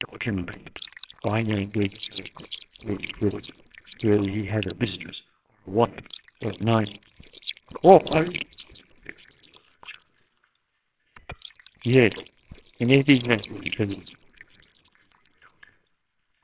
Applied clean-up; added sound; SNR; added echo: neural separator model SepFormer WHAMR!.